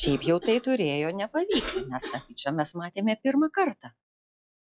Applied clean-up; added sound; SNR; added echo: classical method log-MMSE.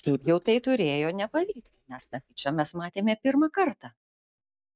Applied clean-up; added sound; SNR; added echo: neural mask model DeepFilterNet 3.